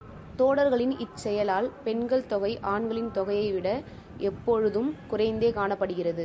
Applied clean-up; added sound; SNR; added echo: none; none; none; none.